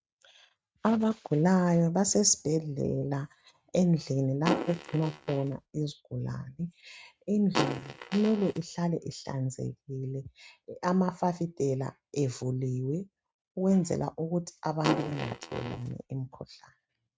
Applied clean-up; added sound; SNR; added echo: neural mask model RNNoise.